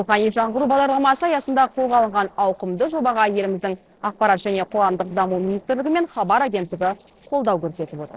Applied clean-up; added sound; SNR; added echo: neural separator model SepFormer DNS4.